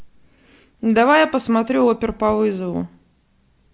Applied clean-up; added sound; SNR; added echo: none; none; none; none.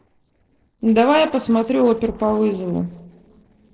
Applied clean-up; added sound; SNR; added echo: neural separator model SepFormer DNS4.